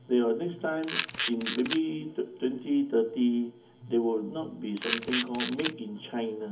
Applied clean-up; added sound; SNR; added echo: none; Camera; 4 dB; reverberation time 0.3 s.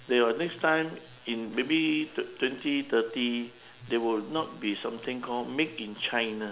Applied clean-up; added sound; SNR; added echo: none; none; none; none.